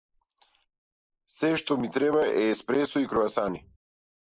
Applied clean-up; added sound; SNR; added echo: neural mask model Resemble Enhance denoiser.